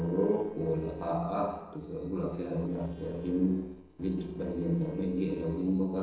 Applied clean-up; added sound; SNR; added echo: neural separator model SepFormer DNS4.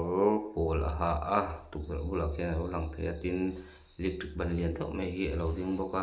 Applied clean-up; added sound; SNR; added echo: none; none; none; none.